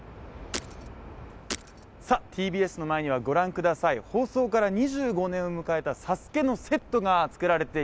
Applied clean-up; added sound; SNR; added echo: none; Shatter; 13 dB; none.